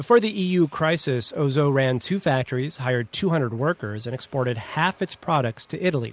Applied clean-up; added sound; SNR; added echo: none; none; none; none.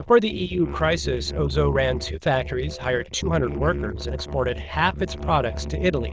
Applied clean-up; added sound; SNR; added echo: neural diffusion model UNIVERSE++.